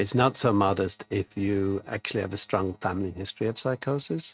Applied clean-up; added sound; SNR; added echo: neural mask model RNNoise.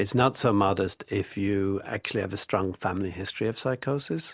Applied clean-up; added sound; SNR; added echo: none; none; none; none.